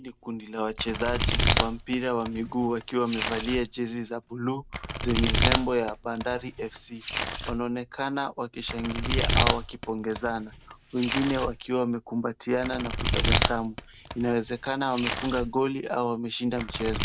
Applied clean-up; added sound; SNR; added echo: none; Domestic sounds, home sounds; 1 dB; none.